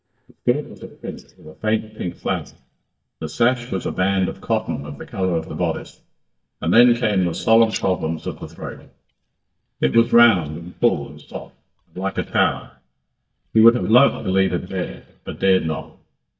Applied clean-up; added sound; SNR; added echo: neural mask model DeepFilterNet 3.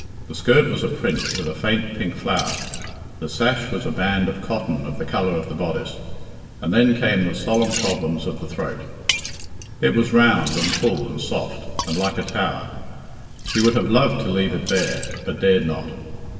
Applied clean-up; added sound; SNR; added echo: none; Liquid; 11 dB; reverberation time 1.9 s.